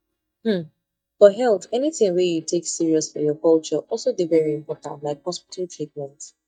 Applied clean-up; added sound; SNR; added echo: neural mask model DeepFilterNet 3.